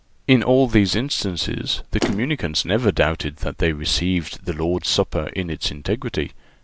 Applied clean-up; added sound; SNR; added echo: none; Motor vehicle (road); 8 dB; none.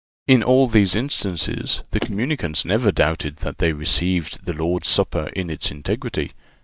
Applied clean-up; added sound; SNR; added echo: neural mask model DeepFilterNet 3.